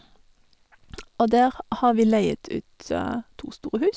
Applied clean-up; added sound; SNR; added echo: none; none; none; none.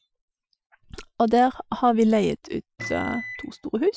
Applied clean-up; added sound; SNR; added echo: classical method Wiener filter.